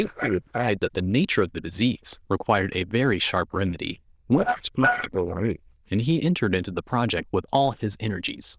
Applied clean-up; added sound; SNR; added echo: neural diffusion model UNIVERSE++.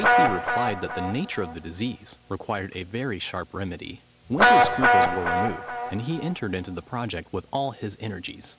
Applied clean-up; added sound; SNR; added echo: none; Guitar; -5 dB; none.